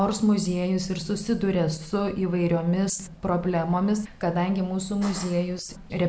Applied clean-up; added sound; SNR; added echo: none; none; none; none.